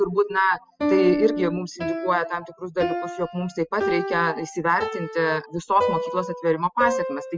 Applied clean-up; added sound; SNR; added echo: classical method spectral subtraction.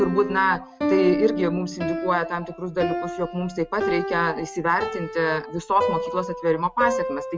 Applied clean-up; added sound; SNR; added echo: none; Piano; 4 dB; none.